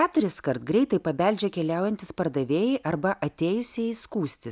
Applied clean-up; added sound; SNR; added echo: none; none; none; none.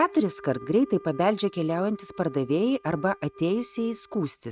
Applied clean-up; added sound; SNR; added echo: neural mask model RNNoise.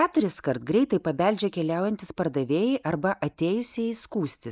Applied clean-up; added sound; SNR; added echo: neural mask model Resemble Enhance denoiser.